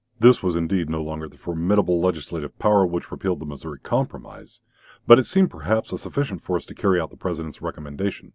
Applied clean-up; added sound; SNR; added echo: none; none; none; none.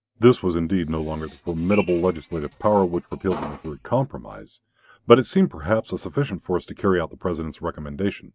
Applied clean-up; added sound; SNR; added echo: neural mask model RNNoise.